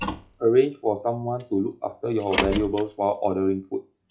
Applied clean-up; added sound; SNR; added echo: classical method log-MMSE.